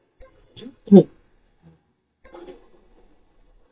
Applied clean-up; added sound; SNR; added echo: neural mask model DeepFilterNet 3.